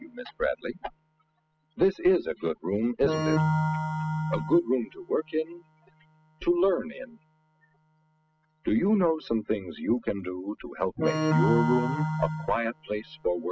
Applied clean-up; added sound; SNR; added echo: classical method spectral subtraction.